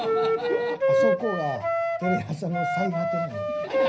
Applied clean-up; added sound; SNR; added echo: none; Wind instrument, woodwind instrument; -5 dB; reverberation time 0.4 s.